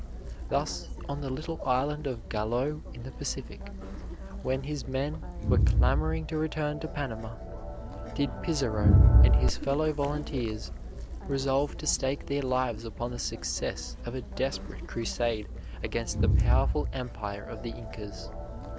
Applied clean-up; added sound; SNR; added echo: none; Crowd; -3 dB; none.